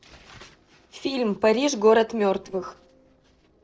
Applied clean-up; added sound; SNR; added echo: neural separator model SepFormer DNS4.